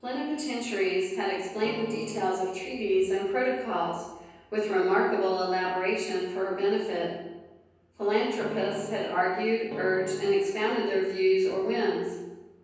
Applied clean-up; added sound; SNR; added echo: none; Keyboard (musical); 12 dB; reverberation time 1.1 s.